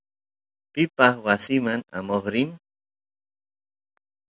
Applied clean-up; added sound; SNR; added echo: none; none; none; none.